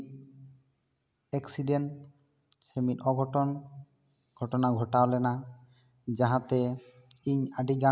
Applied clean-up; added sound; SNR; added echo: none; none; none; none.